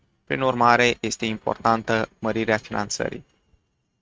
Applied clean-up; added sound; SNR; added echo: neural mask model RNNoise.